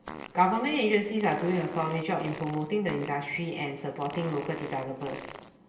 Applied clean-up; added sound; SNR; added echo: none; Fart; 15 dB; reverberation time 0.8 s.